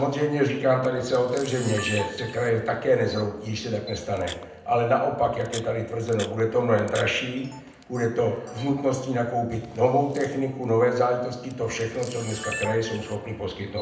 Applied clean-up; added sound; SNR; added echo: none; Camera; 16 dB; reverberation time 0.7 s.